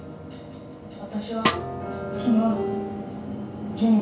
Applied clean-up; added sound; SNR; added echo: none; Snare drum; 4 dB; reverberation time 0.7 s.